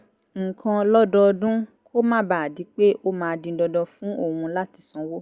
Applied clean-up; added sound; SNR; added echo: none; none; none; none.